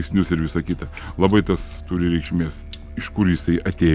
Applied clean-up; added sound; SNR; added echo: none; Musical instrument + Sink (filling or washing); 14 dB; none.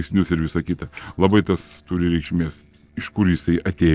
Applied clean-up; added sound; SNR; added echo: neural separator model SepFormer DNS4.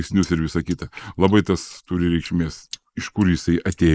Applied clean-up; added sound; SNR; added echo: neural mask model Resemble Enhance denoiser.